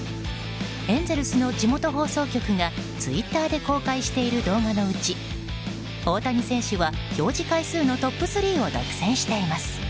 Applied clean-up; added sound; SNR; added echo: none; none; none; none.